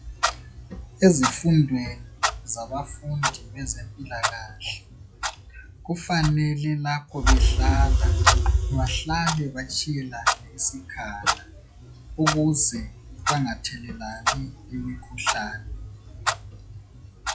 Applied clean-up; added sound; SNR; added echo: classical method log-MMSE.